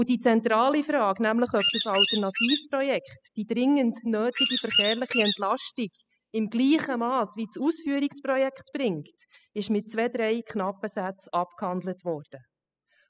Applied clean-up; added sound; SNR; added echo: classical method spectral subtraction.